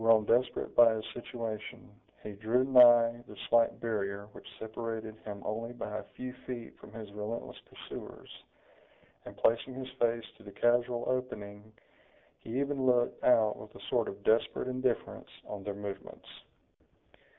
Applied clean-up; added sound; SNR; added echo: none; none; none; none.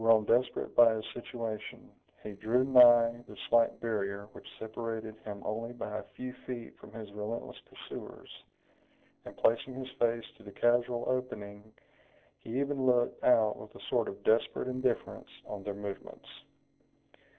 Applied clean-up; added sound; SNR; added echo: neural separator model SepFormer DNS4.